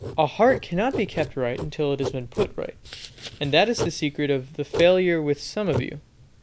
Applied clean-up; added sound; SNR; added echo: none; Writing; 11 dB; none.